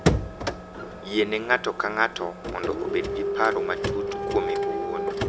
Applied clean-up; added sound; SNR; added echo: none; Printer; 0 dB; none.